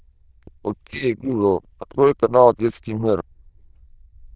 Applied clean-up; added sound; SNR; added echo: neural diffusion model UNIVERSE++.